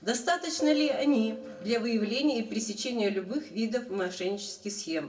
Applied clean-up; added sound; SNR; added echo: none; Piano; 13 dB; reverberation time 0.3 s.